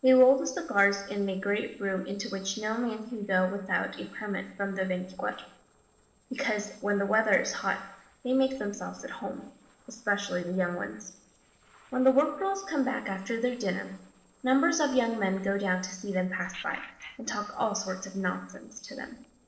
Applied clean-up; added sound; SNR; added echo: neural separator model SepFormer DNS4.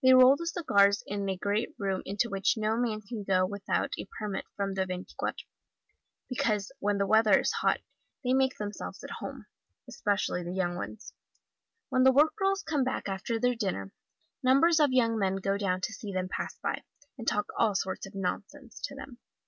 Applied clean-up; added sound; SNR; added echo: none; none; none; none.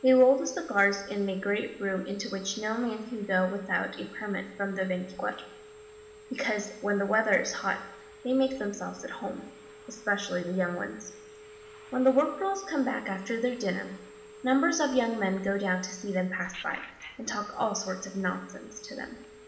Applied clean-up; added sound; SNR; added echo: none; Telephone; 19 dB; reverberation time 1.0 s.